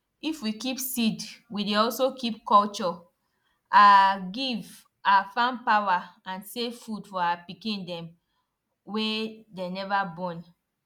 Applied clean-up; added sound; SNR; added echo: none; none; none; none.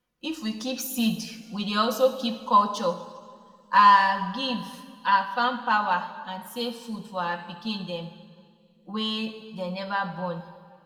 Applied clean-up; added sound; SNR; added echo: none; none; none; reverberation time 1.5 s.